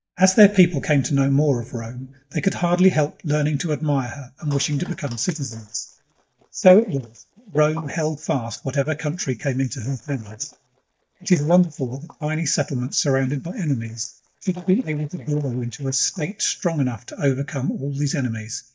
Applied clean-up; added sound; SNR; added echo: neural mask model DeepFilterNet 3.